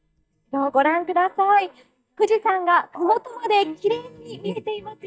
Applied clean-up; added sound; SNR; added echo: neural mask model DeepFilterNet 3.